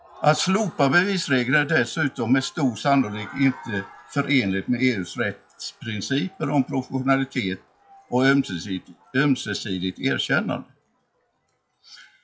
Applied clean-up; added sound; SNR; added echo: classical method WPE with log-MMSE.